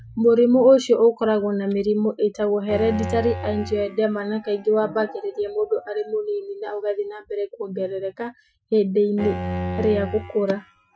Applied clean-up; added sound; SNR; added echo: classical method Wiener filter.